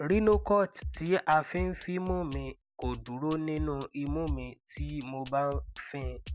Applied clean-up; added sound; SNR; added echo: none; Drum kit; 9 dB; none.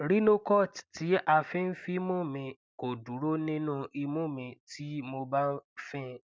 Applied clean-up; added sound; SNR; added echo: none; none; none; none.